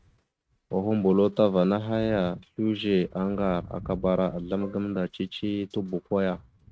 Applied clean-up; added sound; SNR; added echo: neural mask model RNNoise.